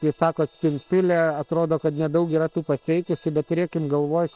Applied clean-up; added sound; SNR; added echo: neural separator model SepFormer WHAM!.